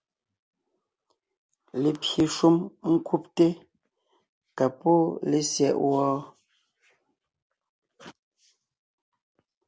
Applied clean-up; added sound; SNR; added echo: none; none; none; none.